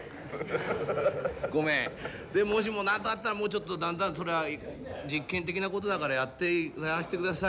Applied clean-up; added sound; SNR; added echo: none; none; none; none.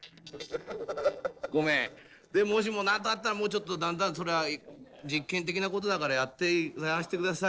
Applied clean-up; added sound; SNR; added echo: neural separator model SepFormer DNS4.